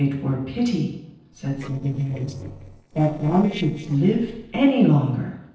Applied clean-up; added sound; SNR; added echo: neural separator model SepFormer DNS4.